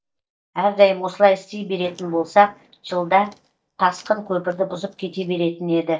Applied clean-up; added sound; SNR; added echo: neural mask model DeepFilterNet 3.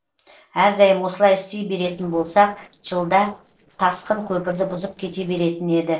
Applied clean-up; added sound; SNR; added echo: neural separator model SepFormer DNS4.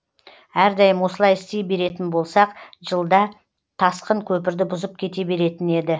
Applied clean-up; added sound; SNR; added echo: none; none; none; none.